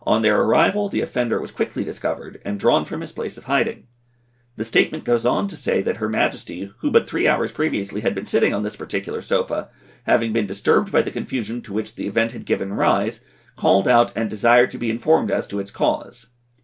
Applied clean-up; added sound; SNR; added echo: none; none; none; none.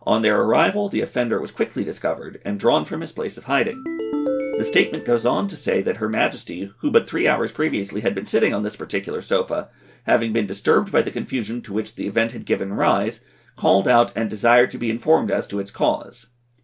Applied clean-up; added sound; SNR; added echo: none; Ringtone; 5 dB; none.